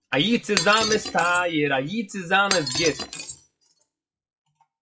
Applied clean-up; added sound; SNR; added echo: classical method WPE with log-MMSE.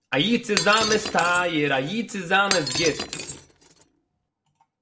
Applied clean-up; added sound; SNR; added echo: none; Shatter; 7 dB; reverberation time 0.5 s.